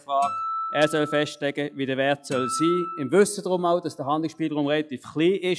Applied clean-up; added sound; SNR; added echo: classical method log-MMSE.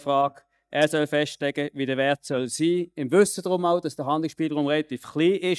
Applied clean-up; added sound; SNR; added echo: neural mask model DeepFilterNet 3.